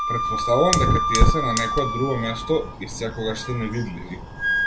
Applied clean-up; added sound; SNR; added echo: none; Wind instrument, woodwind instrument + Fire; -2 dB; none.